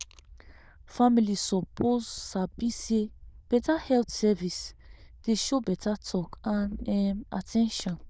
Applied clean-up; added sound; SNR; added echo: neural diffusion model UNIVERSE++.